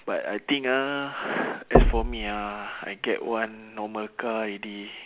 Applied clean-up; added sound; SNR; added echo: none; Knock; -3 dB; none.